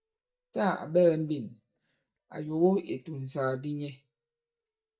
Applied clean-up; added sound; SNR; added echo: neural mask model DeepFilterNet 3.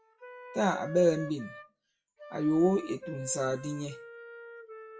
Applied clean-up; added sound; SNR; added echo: classical method WPE with log-MMSE.